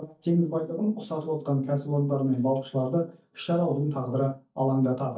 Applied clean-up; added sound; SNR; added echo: neural mask model DeepFilterNet 3.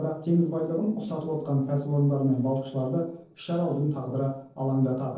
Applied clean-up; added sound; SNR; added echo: neural separator model SepFormer DNS4.